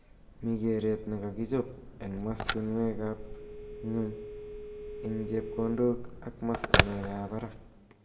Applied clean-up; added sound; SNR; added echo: none; Telephone; 3 dB; reverberation time 1.2 s.